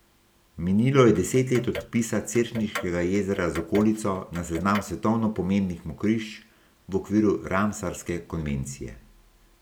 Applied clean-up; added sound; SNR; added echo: none; Clock; 14 dB; none.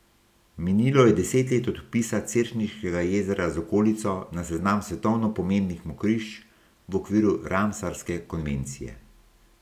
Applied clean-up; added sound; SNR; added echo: none; none; none; none.